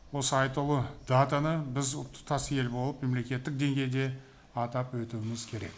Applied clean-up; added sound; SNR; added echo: none; none; none; none.